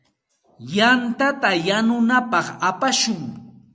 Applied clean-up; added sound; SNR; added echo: none; none; none; none.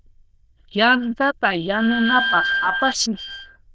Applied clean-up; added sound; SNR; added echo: neural diffusion model UNIVERSE++.